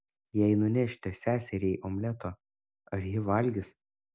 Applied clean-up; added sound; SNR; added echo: none; none; none; none.